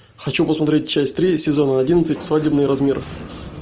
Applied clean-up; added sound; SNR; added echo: none; none; none; none.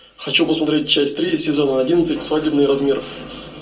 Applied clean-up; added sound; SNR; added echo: none; none; none; reverberation time 0.2 s.